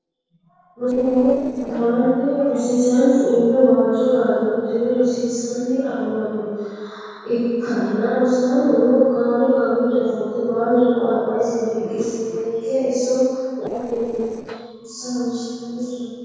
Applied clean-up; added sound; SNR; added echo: neural separator model SepFormer DNS4.